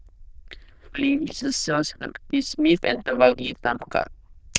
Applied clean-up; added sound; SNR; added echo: neural diffusion model UNIVERSE++.